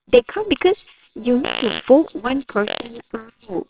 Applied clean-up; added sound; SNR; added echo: neural separator model SepFormer WHAMR!.